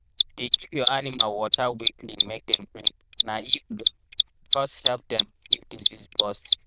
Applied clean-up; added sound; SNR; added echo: neural diffusion model UNIVERSE++.